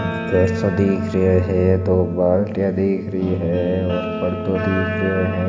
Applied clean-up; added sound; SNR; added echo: none; Guitar; 7 dB; none.